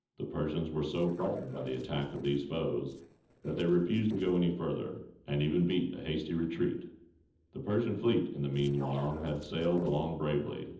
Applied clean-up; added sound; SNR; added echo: neural separator model SepFormer DNS4.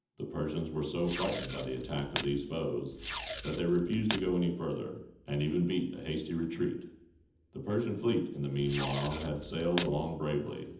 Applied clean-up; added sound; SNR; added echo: none; Packing tape, duct tape; 2 dB; reverberation time 0.8 s.